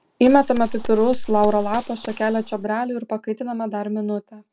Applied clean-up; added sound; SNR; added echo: none; Gunshot, gunfire; 7 dB; none.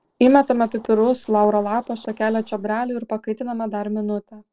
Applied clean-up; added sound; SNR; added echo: neural separator model SepFormer DNS4.